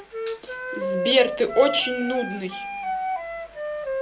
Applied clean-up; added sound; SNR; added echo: none; Wind instrument, woodwind instrument; 4 dB; reverberation time 0.2 s.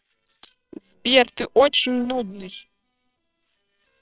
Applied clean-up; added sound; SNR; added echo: neural separator model SepFormer WHAMR!.